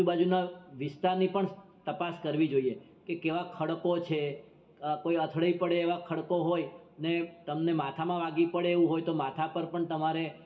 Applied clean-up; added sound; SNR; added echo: none; none; none; reverberation time 2.3 s.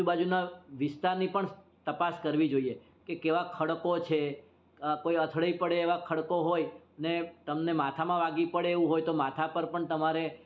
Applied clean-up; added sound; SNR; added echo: none; none; none; none.